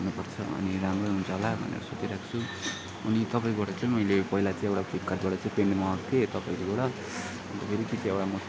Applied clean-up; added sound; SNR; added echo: none; none; none; none.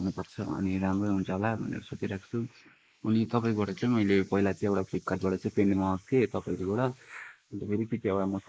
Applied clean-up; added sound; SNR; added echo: neural mask model Resemble Enhance denoiser.